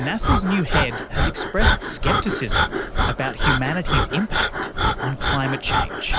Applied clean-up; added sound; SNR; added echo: none; Breathing; -4 dB; none.